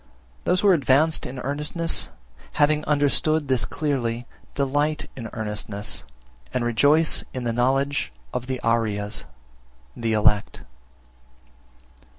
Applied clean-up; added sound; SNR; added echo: none; none; none; none.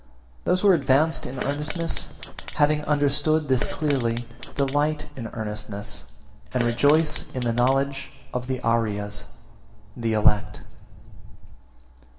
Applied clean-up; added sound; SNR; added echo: none; Fart; 10 dB; reverberation time 2.3 s.